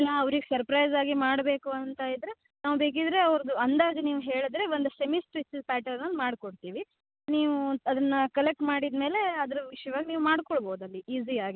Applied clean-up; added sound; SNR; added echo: none; none; none; none.